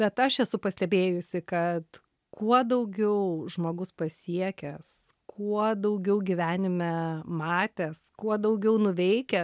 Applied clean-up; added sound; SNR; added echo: none; none; none; none.